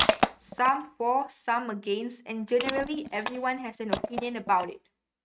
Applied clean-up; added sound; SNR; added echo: neural mask model RNNoise.